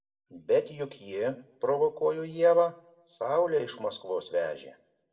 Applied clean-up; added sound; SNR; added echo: none; none; none; reverberation time 0.5 s.